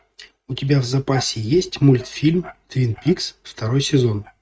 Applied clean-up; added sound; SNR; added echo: neural mask model RNNoise.